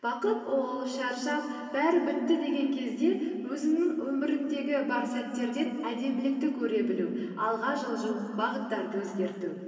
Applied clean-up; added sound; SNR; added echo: none; none; none; reverberation time 2.8 s.